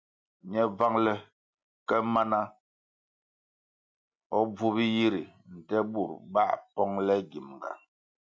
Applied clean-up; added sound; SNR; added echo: none; none; none; none.